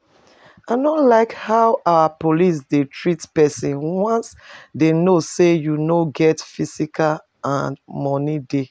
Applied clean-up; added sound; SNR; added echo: none; none; none; none.